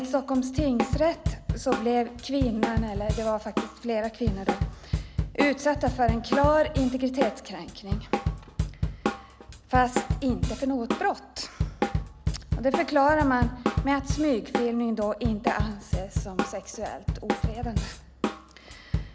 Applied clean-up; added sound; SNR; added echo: none; Drum kit; 2 dB; none.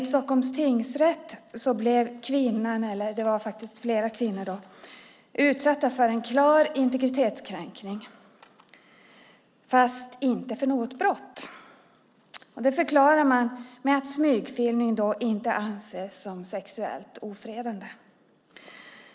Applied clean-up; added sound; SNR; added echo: none; none; none; none.